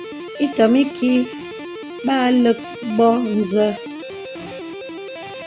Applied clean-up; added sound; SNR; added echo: none; Guitar; 11 dB; none.